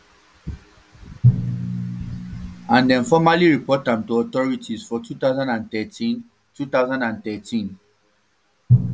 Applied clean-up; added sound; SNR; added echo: none; Drum; 4 dB; none.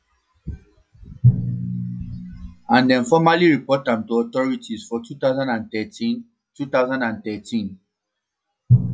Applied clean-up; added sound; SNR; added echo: classical method log-MMSE.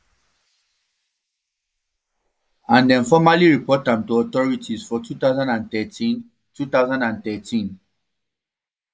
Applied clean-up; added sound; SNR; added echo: neural mask model Resemble Enhance denoiser.